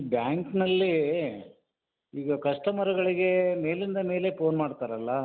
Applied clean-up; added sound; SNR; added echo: none; none; none; none.